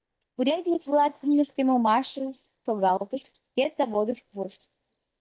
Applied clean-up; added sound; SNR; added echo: neural mask model DeepFilterNet 3.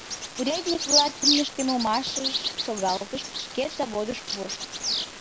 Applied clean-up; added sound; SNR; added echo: none; Bird vocalization, bird call, bird song; 0 dB; none.